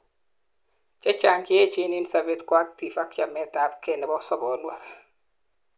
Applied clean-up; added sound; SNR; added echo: none; none; none; none.